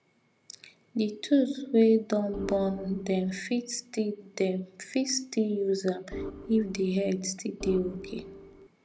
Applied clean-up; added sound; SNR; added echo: none; Organ; 11 dB; none.